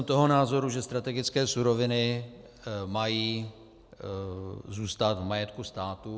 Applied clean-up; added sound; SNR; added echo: none; none; none; none.